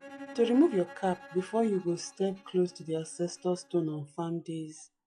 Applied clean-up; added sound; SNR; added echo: classical method log-MMSE.